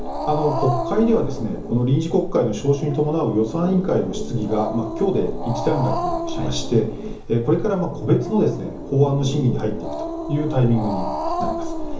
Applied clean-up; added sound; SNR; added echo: none; Growling; 5 dB; reverberation time 0.7 s.